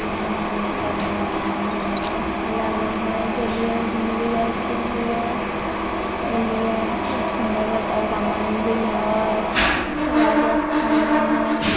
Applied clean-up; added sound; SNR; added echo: none; Mechanisms; -4 dB; none.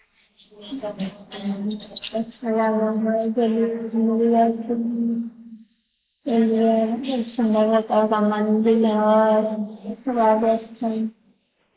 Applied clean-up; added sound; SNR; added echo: neural mask model Resemble Enhance denoiser.